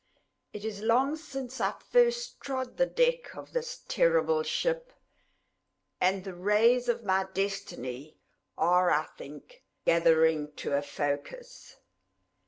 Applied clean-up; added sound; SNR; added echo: none; none; none; none.